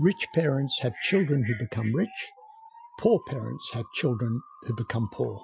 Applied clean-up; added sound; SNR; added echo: classical method Wiener filter.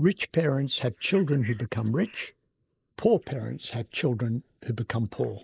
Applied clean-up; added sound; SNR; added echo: neural mask model Resemble Enhance denoiser.